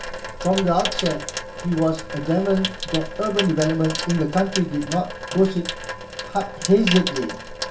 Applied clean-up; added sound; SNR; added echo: none; Sink (filling or washing) / Water tap, faucet; 7 dB; reverberation time 0.2 s.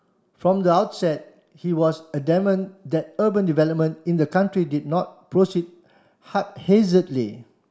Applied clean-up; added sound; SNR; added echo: none; none; none; none.